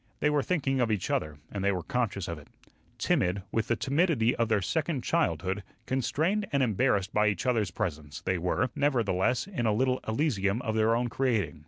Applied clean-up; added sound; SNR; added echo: none; none; none; none.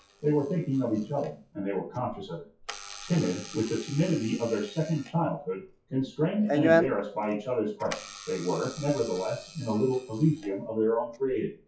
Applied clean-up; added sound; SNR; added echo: classical method WPE with log-MMSE.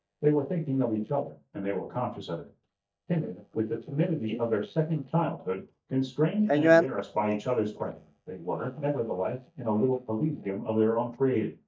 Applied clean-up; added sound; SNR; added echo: neural mask model DeepFilterNet 3.